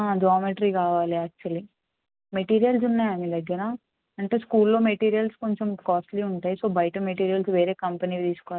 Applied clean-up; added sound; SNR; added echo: none; none; none; none.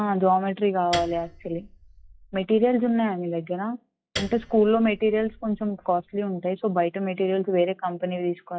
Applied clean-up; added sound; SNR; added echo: classical method log-MMSE.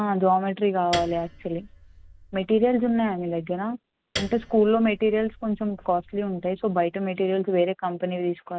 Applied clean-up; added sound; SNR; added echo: none; Piano; 16 dB; none.